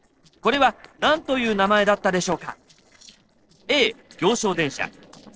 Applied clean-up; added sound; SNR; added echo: neural separator model SepFormer DNS4.